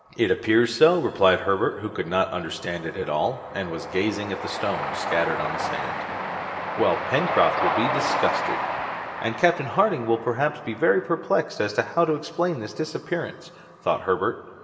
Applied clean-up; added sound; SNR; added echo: none; Train; 6 dB; reverberation time 1.9 s.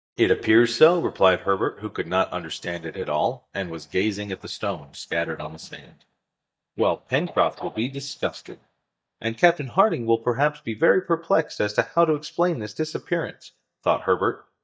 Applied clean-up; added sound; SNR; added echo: neural mask model DeepFilterNet 3.